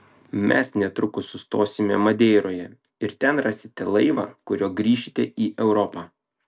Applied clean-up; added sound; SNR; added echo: none; none; none; none.